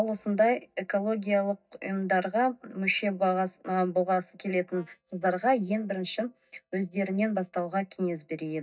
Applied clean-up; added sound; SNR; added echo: neural mask model DeepFilterNet 3.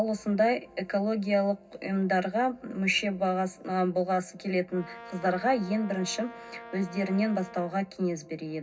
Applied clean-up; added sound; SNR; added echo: none; Brass instrument; 17 dB; reverberation time 0.4 s.